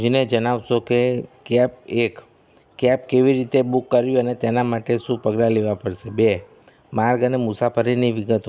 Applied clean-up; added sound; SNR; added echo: none; none; none; none.